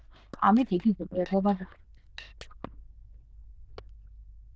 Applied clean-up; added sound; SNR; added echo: neural diffusion model UNIVERSE++.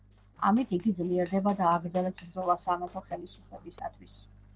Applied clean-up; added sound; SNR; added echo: neural separator model SepFormer DNS4.